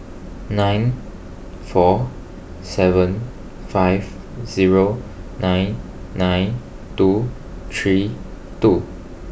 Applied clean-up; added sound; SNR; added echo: none; none; none; none.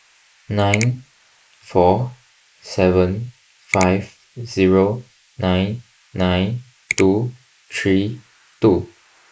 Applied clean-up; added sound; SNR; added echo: neural mask model Resemble Enhance denoiser.